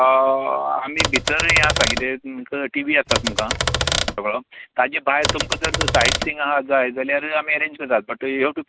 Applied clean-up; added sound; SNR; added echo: none; Typewriter; 1 dB; none.